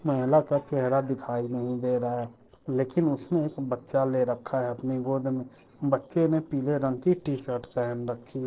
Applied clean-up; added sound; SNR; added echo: neural separator model SepFormer DNS4.